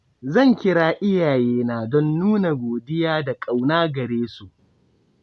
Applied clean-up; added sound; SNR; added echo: none; none; none; none.